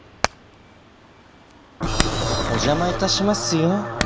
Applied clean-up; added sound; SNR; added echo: none; Hammer; 8 dB; none.